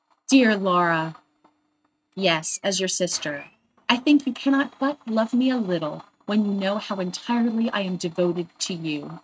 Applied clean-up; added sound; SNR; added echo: neural mask model RNNoise.